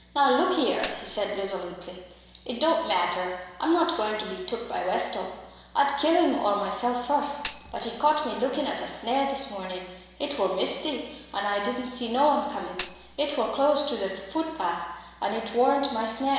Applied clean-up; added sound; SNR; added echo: none; Tambourine; 0 dB; reverberation time 1.0 s.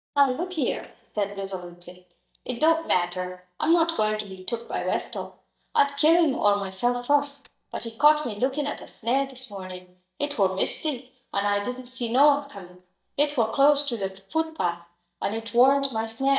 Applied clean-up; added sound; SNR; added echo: neural mask model DeepFilterNet 3.